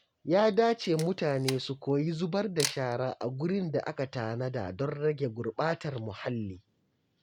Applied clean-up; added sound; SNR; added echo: none; Camera; 12 dB; none.